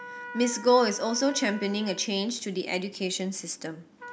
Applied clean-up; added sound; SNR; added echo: none; Trumpet; 17 dB; none.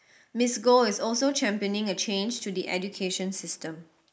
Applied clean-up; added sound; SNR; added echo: neural mask model Resemble Enhance denoiser.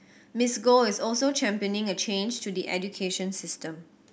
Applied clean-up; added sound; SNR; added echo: none; none; none; none.